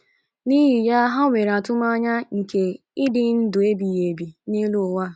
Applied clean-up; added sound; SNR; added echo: none; none; none; none.